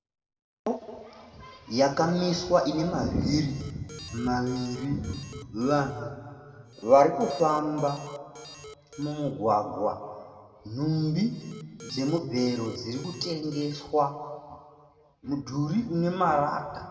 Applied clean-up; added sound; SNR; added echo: none; Alarm; 19 dB; reverberation time 1.4 s.